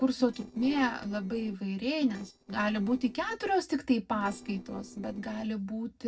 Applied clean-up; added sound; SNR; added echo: neural separator model SepFormer DNS4.